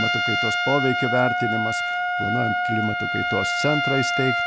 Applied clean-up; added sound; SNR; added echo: none; Trumpet; -2 dB; none.